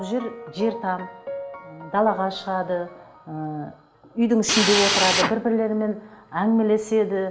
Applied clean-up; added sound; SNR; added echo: none; Drill; -1 dB; none.